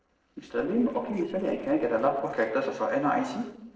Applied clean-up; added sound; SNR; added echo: neural separator model SepFormer DNS4.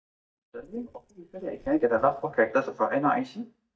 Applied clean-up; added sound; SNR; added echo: neural mask model DeepFilterNet 3.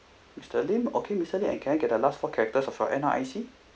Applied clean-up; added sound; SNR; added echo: none; none; none; none.